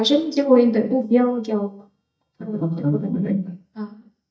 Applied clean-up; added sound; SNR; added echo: neural mask model DeepFilterNet 3.